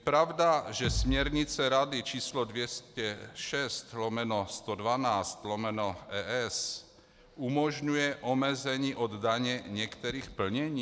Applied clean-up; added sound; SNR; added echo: none; Bass drum; 4 dB; none.